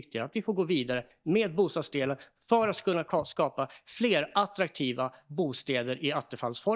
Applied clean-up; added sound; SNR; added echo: neural mask model DeepFilterNet 3.